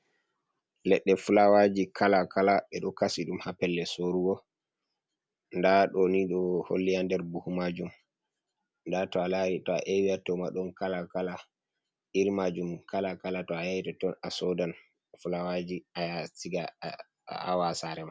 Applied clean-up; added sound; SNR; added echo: none; none; none; none.